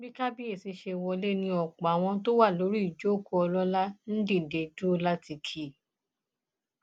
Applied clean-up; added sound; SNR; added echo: none; none; none; none.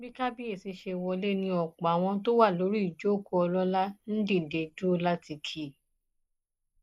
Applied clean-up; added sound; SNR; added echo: neural mask model Resemble Enhance denoiser.